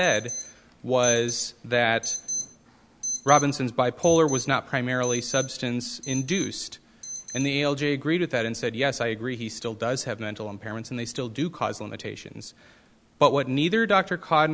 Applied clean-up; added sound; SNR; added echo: none; Alarm; 13 dB; none.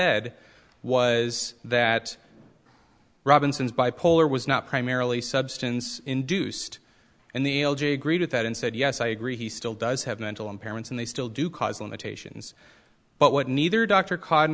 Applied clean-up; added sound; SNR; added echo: none; none; none; none.